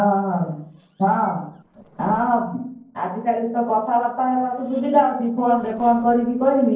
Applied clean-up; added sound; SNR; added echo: neural separator model SepFormer DNS4.